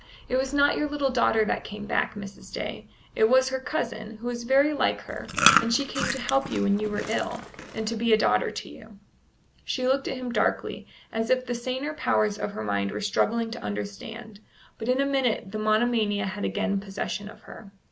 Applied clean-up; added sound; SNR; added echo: none; Chewing, mastication; 1 dB; none.